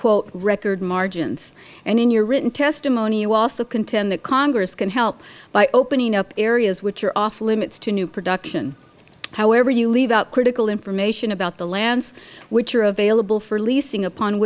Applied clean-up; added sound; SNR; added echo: none; none; none; none.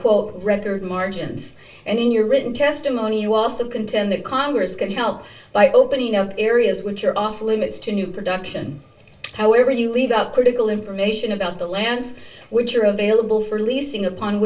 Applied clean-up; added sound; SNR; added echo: none; none; none; reverberation time 0.3 s.